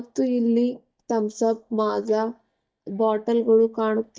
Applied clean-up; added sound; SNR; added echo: neural mask model DeepFilterNet 3.